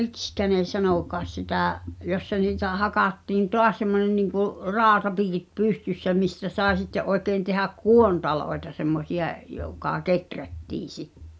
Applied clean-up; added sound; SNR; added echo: none; none; none; none.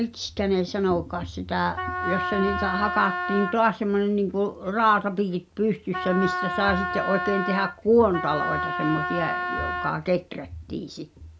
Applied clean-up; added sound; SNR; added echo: none; Wind instrument, woodwind instrument; 4 dB; none.